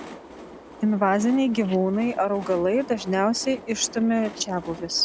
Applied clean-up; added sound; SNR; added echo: none; Train; 17 dB; none.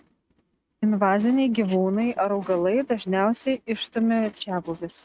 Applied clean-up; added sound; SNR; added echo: neural mask model RNNoise.